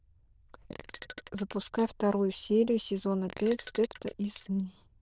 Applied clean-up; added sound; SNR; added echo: neural diffusion model UNIVERSE++.